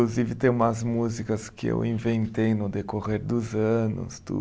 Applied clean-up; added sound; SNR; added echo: none; none; none; none.